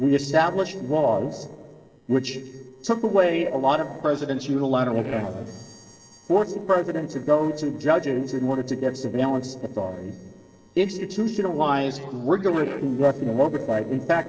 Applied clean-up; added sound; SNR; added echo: neural separator model SepFormer DNS4.